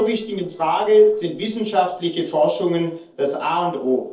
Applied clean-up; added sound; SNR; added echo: neural separator model SepFormer DNS4.